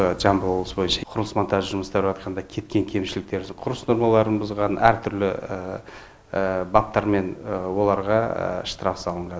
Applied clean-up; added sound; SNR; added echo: none; none; none; none.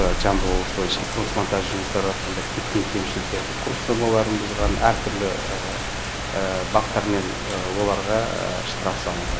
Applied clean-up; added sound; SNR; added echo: none; Rain; 2 dB; none.